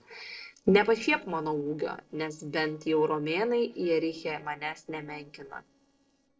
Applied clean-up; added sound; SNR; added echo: neural separator model SepFormer DNS4.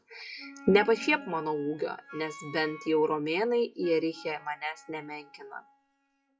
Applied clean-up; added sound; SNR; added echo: classical method WPE with log-MMSE.